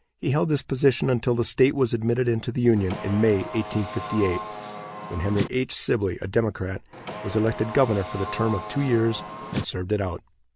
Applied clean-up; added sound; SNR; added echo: none; Car; 10 dB; none.